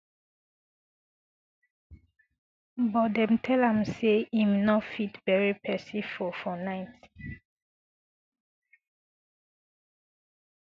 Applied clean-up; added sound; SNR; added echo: none; none; none; none.